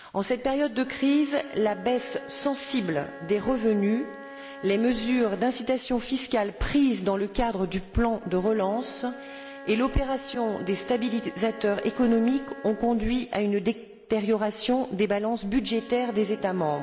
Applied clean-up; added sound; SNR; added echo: none; Wind instrument, woodwind instrument; 18 dB; none.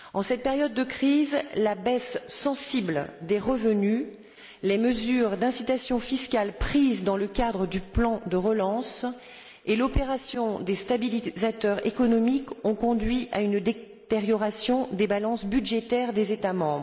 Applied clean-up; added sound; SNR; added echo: none; none; none; none.